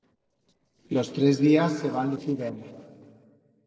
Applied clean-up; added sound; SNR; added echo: neural separator model SepFormer DNS4.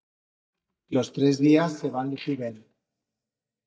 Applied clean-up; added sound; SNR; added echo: neural mask model DeepFilterNet 3.